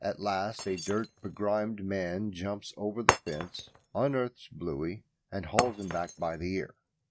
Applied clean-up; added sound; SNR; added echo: neural mask model RNNoise.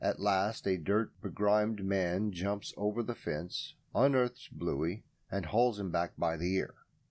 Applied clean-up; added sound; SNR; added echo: none; none; none; none.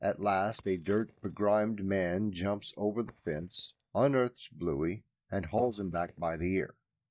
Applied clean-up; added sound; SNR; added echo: neural mask model DeepFilterNet 3.